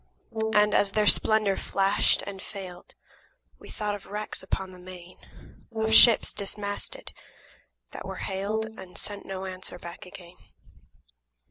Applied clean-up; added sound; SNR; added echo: none; Brass instrument; 7 dB; none.